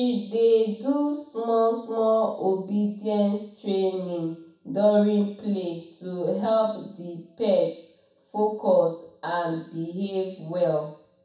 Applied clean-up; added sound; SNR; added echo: none; none; none; reverberation time 0.7 s.